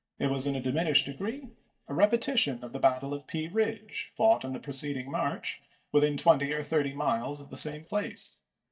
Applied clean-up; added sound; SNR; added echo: neural mask model DeepFilterNet 3.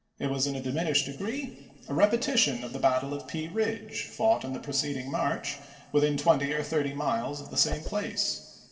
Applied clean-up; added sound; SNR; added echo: neural separator model SepFormer DNS4.